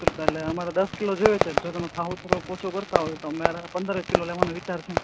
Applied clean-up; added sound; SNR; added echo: none; Fireworks; -1 dB; none.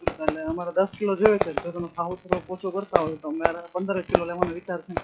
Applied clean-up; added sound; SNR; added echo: classical method log-MMSE.